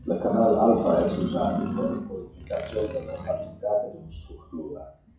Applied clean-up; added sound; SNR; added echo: classical method WPE with log-MMSE.